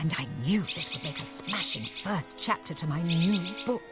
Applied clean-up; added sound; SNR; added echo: none; Bird; 9 dB; none.